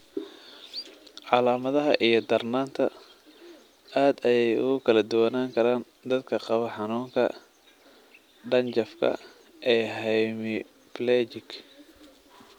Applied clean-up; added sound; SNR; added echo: none; none; none; none.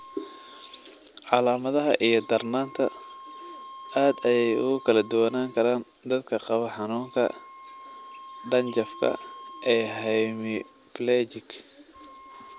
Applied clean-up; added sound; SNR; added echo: none; Wind instrument, woodwind instrument; 19 dB; none.